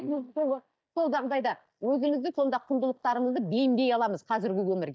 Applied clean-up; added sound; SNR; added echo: neural mask model DeepFilterNet 3.